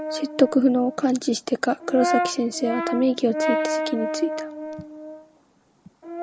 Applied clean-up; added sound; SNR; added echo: none; Brass instrument; 5 dB; none.